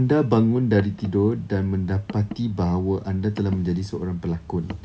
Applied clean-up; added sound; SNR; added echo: none; Car; 19 dB; none.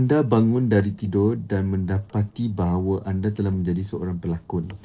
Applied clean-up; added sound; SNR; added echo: neural separator model SepFormer DNS4.